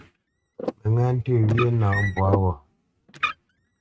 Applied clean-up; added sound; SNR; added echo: neural mask model RNNoise.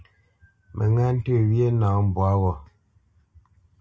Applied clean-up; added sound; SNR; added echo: none; none; none; none.